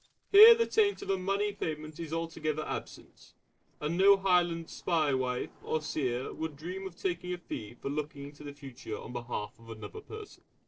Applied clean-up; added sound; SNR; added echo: neural separator model SepFormer DNS4.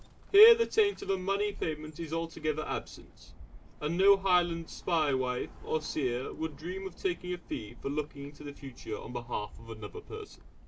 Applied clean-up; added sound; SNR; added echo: none; Bird; 17 dB; none.